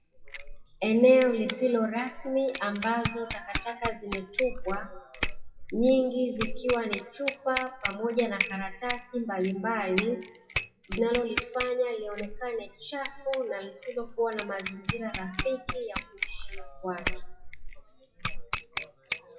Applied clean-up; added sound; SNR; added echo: classical method WPE with log-MMSE.